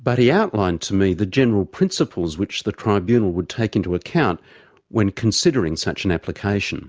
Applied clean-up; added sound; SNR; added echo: none; none; none; none.